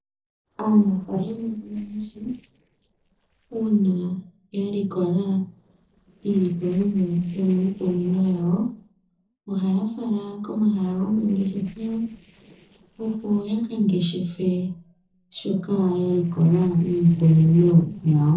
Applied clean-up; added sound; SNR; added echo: neural separator model SepFormer DNS4.